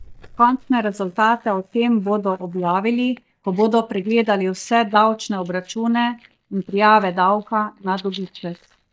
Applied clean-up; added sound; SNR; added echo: neural mask model DeepFilterNet 3.